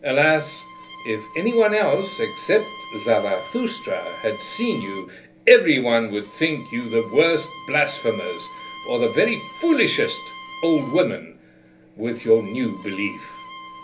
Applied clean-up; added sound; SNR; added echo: none; Bowed string instrument; 17 dB; reverberation time 0.3 s.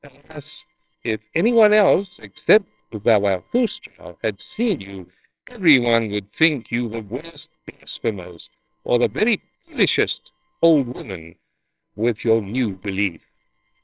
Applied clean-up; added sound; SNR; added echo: neural separator model SepFormer WHAMR!.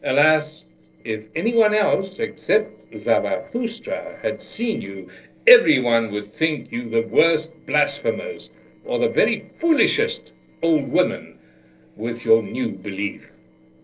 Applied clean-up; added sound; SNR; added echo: neural separator model SepFormer DNS4.